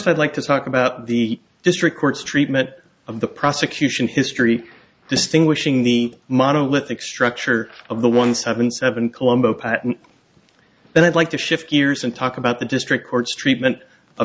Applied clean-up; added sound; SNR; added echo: none; Brass instrument; 17 dB; none.